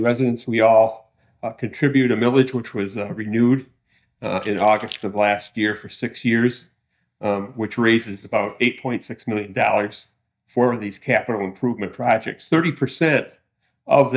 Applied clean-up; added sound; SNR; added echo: neural mask model DeepFilterNet 3.